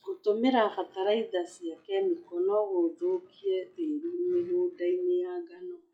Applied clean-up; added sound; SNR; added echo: classical method log-MMSE.